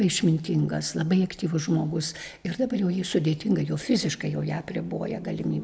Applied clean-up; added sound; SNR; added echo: none; none; none; none.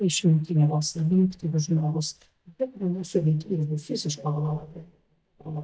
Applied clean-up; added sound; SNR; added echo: neural mask model DeepFilterNet 3.